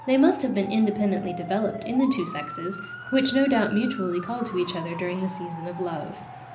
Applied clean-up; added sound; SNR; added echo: none; Motor vehicle (road) / Siren; 13 dB; reverberation time 0.5 s.